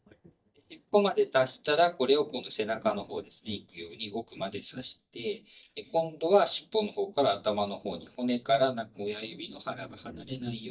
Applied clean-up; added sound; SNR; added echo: neural mask model DeepFilterNet 3.